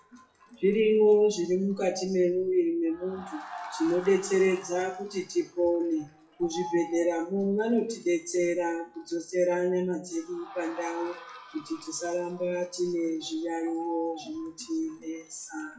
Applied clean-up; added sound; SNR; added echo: classical method WPE with log-MMSE.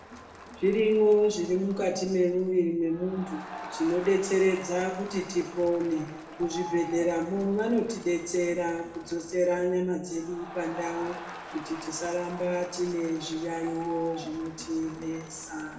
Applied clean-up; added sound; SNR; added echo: none; Crowd; 15 dB; reverberation time 0.8 s.